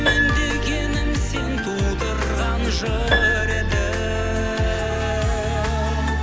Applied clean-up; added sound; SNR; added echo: none; Piano; 7 dB; none.